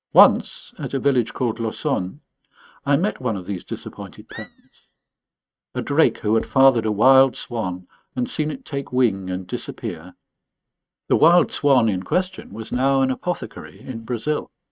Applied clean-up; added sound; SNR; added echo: neural mask model RNNoise.